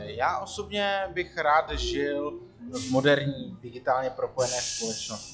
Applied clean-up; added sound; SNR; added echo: classical method log-MMSE.